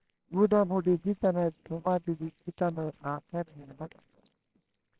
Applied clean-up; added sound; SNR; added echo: neural separator model SepFormer WHAMR!.